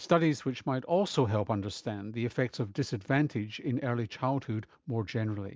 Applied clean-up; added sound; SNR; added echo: none; none; none; none.